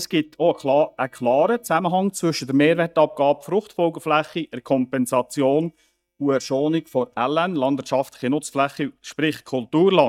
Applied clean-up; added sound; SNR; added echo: neural mask model DeepFilterNet 3.